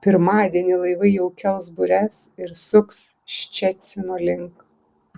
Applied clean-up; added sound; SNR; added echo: none; none; none; none.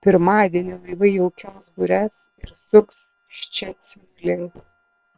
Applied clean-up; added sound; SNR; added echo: neural separator model SepFormer WHAM!.